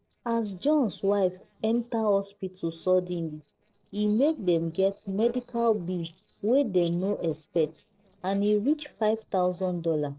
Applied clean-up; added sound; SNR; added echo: neural separator model SepFormer DNS4.